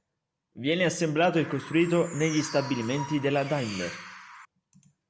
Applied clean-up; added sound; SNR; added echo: none; Bird; 12 dB; none.